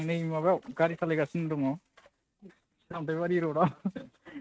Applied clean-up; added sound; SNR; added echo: neural mask model RNNoise.